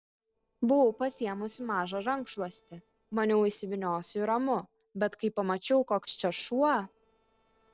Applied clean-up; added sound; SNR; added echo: neural separator model SepFormer DNS4.